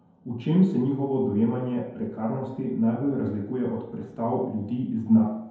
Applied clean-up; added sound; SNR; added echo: none; none; none; reverberation time 0.9 s.